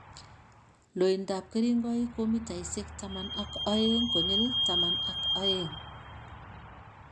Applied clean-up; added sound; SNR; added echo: none; Squeak / Vehicle; 2 dB; none.